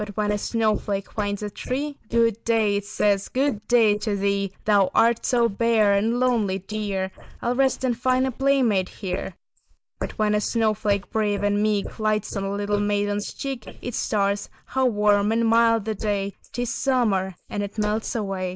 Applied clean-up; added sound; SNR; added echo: neural mask model Resemble Enhance denoiser.